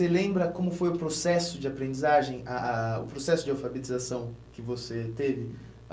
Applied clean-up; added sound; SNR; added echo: none; none; none; none.